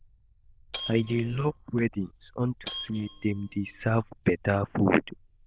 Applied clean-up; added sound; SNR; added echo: neural diffusion model UNIVERSE++.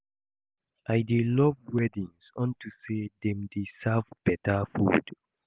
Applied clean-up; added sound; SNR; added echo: none; none; none; none.